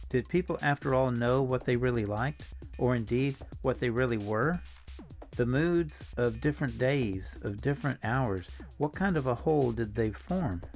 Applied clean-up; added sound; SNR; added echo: none; Drum kit; 15 dB; none.